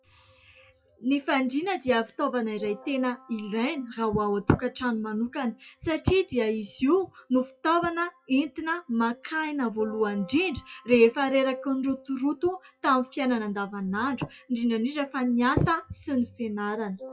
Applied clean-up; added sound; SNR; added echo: classical method WPE with log-MMSE.